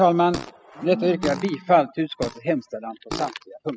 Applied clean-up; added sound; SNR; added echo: classical method spectral subtraction.